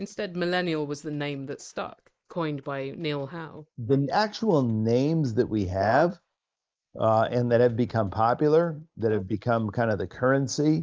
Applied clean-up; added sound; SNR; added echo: neural mask model Resemble Enhance denoiser.